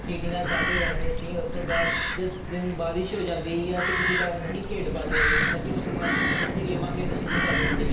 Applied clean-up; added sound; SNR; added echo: none; Crow; -1 dB; reverberation time 0.5 s.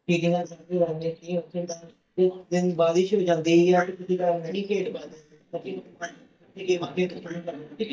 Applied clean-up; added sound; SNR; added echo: neural mask model DeepFilterNet 3.